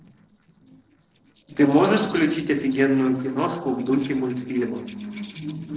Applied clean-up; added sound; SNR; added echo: neural separator model SepFormer DNS4.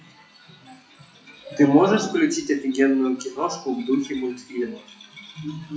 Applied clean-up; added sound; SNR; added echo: classical method WPE with log-MMSE.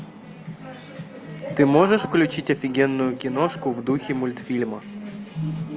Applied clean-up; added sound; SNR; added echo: none; none; none; none.